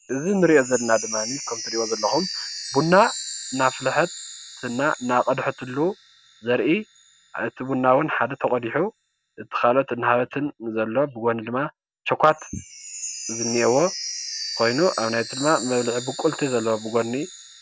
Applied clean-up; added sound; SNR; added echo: none; Chime; 12 dB; none.